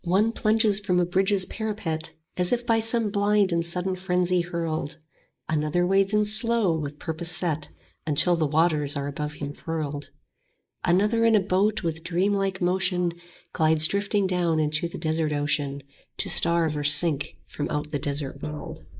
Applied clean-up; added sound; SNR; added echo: neural mask model Resemble Enhance denoiser.